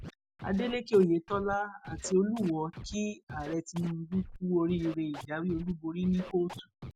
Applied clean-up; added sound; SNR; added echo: none; Scratching (performance technique); 15 dB; none.